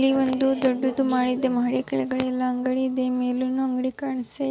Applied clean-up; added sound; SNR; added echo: none; none; none; none.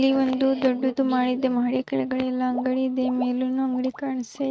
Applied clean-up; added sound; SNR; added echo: neural mask model RNNoise.